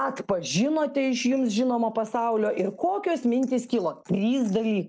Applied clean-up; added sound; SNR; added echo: neural mask model Resemble Enhance denoiser.